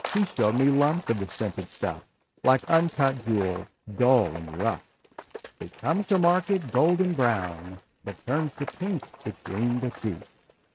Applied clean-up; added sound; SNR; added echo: neural mask model RNNoise.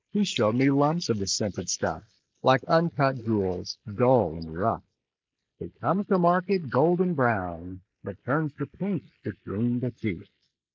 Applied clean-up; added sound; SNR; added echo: neural mask model Resemble Enhance denoiser.